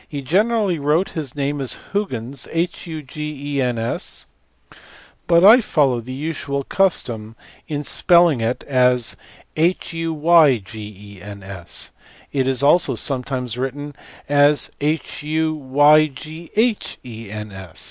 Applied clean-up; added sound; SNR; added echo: none; none; none; none.